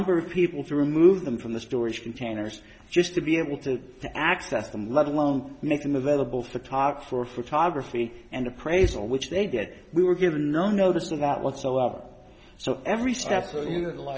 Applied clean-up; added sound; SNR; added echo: none; none; none; none.